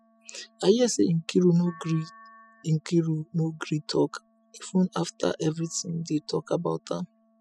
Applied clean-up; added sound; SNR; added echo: classical method spectral subtraction.